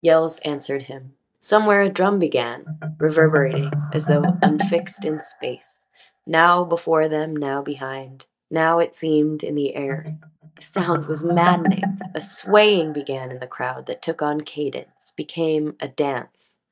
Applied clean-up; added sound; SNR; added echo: neural mask model DeepFilterNet 3.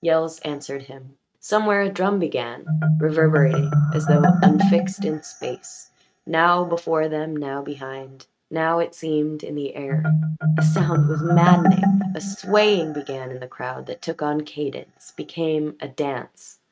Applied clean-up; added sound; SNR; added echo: neural mask model RNNoise.